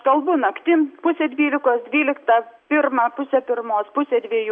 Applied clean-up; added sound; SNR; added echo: none; none; none; none.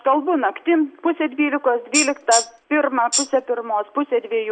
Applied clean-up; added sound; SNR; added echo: none; Tambourine; 1 dB; none.